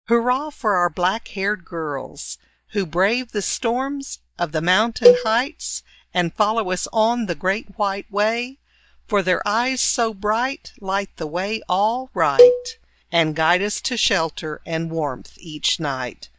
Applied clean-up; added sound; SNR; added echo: neural mask model DeepFilterNet 3.